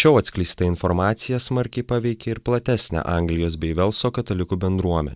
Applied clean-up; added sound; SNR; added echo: none; none; none; none.